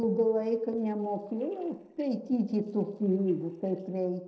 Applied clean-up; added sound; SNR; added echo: neural separator model SepFormer DNS4.